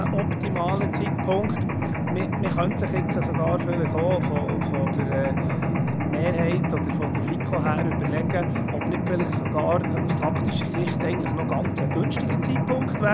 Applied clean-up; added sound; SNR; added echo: none; Mechanisms; -4 dB; none.